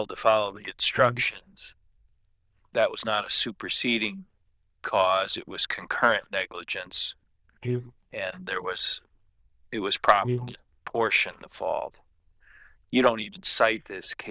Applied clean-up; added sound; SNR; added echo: neural diffusion model UNIVERSE++.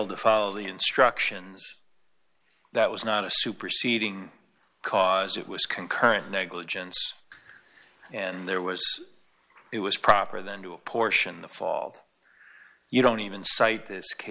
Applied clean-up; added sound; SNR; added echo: none; none; none; none.